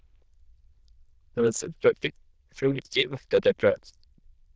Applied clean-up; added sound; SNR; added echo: neural diffusion model UNIVERSE++.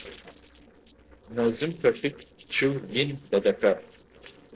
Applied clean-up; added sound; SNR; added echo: neural separator model SepFormer DNS4.